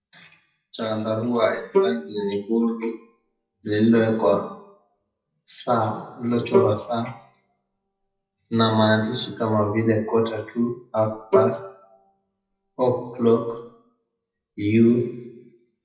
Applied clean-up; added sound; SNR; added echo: classical method WPE with log-MMSE.